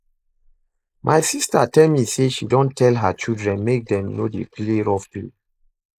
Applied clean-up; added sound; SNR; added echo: neural mask model Resemble Enhance denoiser.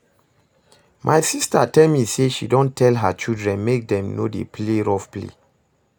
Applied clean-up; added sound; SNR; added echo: none; none; none; none.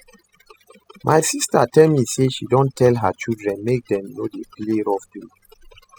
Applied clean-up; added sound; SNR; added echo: classical method spectral subtraction.